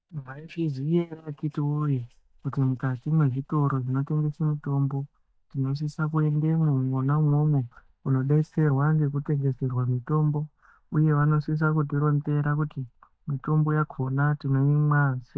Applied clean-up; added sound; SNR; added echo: neural mask model DeepFilterNet 3.